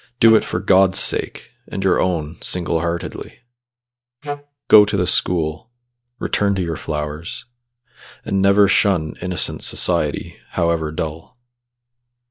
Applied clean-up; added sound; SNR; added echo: neural mask model DeepFilterNet 3.